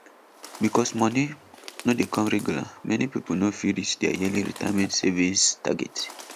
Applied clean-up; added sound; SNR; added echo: none; Bird; 19 dB; none.